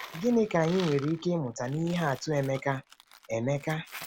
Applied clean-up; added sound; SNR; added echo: none; Coin (dropping); 17 dB; none.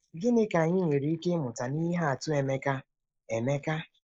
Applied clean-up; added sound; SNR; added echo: neural mask model Resemble Enhance denoiser.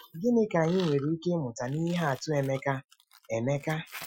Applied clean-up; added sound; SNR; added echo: classical method Wiener filter.